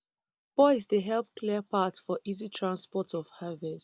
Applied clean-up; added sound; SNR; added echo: none; none; none; none.